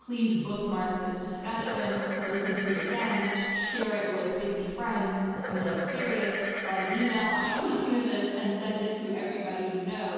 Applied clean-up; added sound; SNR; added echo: none; Livestock, farm animals, working animals; 5 dB; reverberation time 2.1 s.